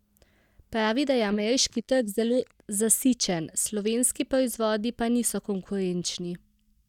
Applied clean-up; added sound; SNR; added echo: neural mask model DeepFilterNet 3.